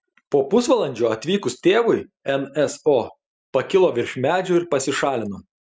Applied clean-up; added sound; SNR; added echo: none; none; none; none.